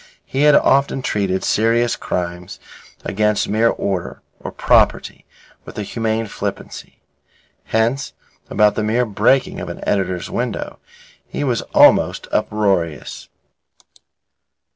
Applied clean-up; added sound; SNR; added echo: none; none; none; none.